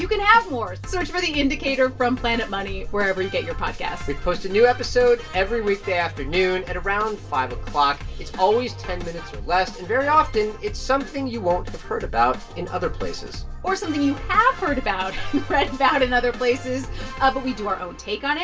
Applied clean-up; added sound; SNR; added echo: none; none; none; reverberation time 0.2 s.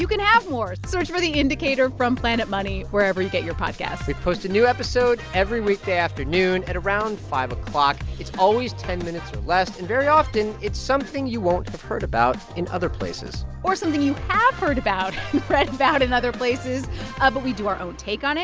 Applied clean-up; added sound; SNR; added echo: none; none; none; none.